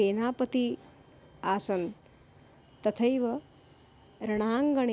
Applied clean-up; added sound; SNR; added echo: none; none; none; none.